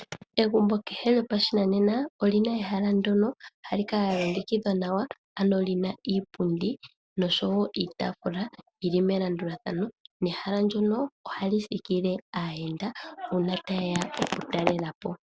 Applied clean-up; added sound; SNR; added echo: none; none; none; none.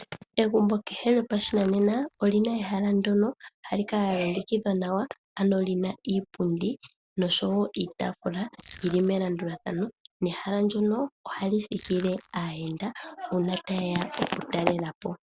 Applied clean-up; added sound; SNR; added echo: none; Crushing; 19 dB; none.